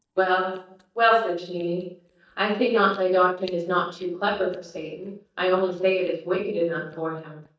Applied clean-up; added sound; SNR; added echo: neural mask model DeepFilterNet 3.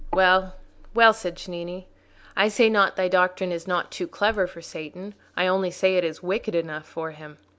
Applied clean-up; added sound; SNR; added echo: none; none; none; none.